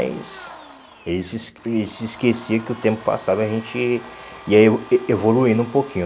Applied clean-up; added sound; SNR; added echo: none; Domestic sounds, home sounds; 19 dB; none.